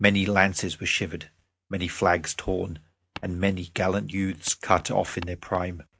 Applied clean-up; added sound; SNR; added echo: neural mask model RNNoise.